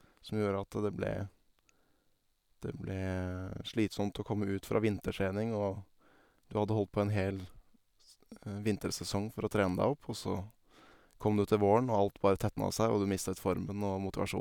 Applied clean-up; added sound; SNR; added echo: none; none; none; none.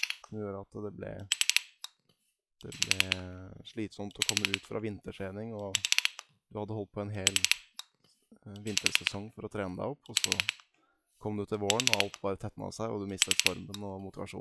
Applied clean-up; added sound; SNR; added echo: classical method log-MMSE.